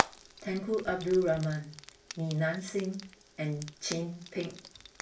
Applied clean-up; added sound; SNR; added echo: none; Frying (food); 8 dB; reverberation time 0.3 s.